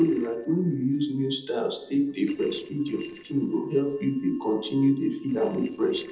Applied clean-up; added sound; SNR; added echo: neural separator model SepFormer DNS4.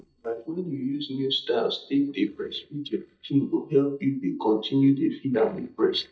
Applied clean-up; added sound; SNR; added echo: neural mask model DeepFilterNet 3.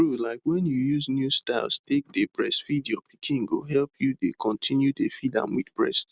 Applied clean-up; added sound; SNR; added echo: none; none; none; none.